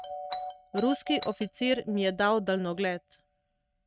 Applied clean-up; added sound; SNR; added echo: neural mask model RNNoise.